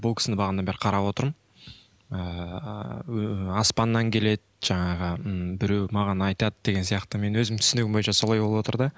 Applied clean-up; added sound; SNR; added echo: none; none; none; none.